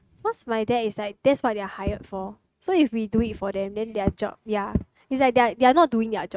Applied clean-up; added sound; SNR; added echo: neural mask model RNNoise.